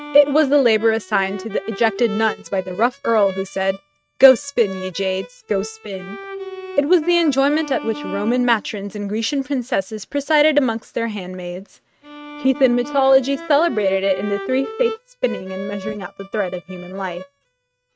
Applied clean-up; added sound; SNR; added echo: neural mask model RNNoise.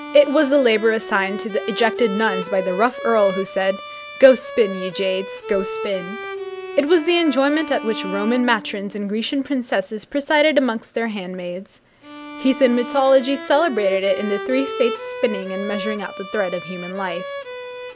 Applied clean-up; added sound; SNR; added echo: none; Bowed string instrument; 11 dB; none.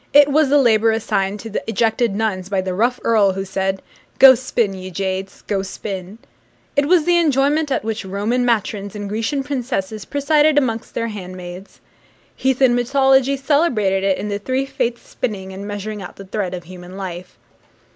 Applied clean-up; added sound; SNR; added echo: none; none; none; none.